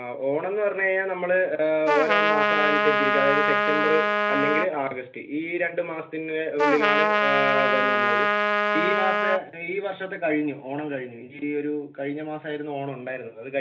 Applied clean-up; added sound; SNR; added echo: none; Trumpet; -4 dB; reverberation time 0.3 s.